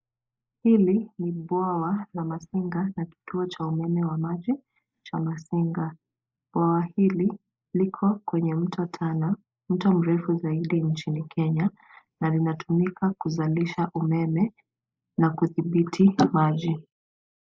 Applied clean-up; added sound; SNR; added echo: neural mask model Resemble Enhance denoiser.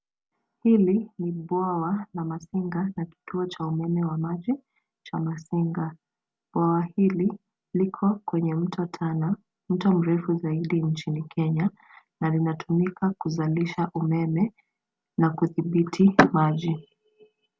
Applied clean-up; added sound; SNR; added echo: none; none; none; none.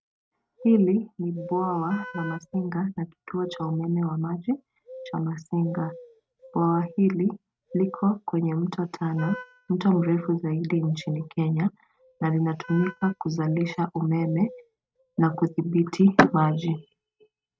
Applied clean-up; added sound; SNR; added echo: neural mask model RNNoise.